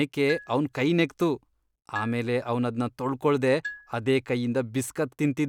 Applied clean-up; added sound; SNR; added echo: none; Marimba, xylophone; 18 dB; none.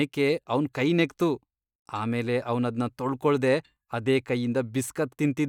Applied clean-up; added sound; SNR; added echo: neural mask model DeepFilterNet 3.